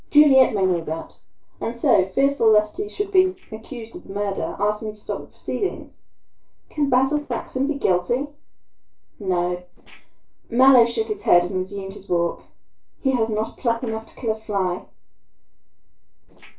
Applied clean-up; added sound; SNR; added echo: neural separator model SepFormer DNS4.